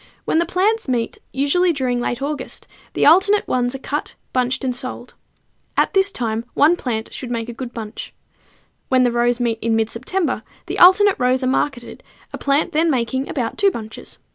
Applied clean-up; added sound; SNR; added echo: none; none; none; none.